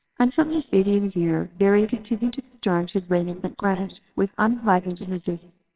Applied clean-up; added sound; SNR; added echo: neural separator model SepFormer WHAMR!.